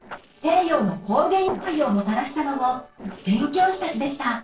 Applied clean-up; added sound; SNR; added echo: neural separator model SepFormer DNS4.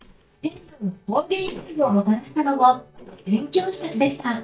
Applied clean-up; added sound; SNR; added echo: neural mask model DeepFilterNet 3.